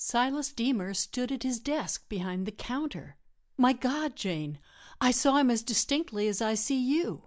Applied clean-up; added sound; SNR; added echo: none; none; none; none.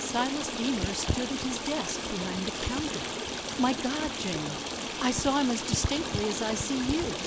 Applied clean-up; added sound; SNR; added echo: none; Stream; 2 dB; none.